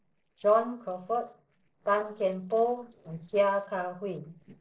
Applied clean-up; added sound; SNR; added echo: neural separator model SepFormer DNS4.